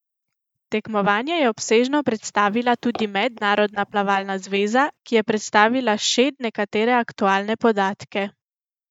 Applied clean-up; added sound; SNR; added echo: neural mask model DeepFilterNet 3.